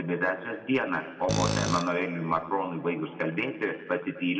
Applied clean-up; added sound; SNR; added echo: none; Tools; 3 dB; reverberation time 1.5 s.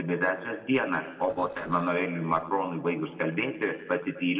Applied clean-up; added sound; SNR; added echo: neural separator model SepFormer DNS4.